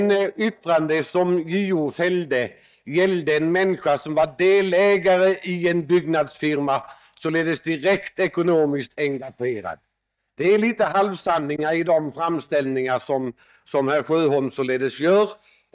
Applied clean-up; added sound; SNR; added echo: neural mask model DeepFilterNet 3.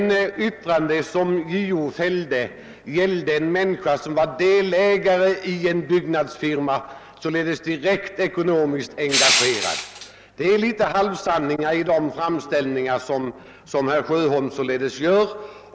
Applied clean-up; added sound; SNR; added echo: none; Crushing; 2 dB; none.